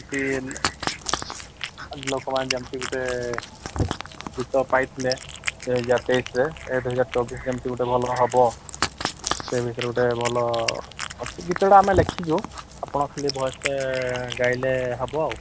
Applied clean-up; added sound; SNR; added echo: none; Cat; 8 dB; none.